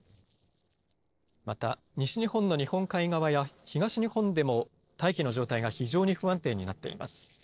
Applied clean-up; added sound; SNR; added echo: neural separator model SepFormer DNS4.